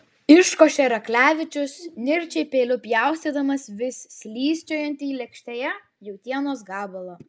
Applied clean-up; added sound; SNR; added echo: none; none; none; none.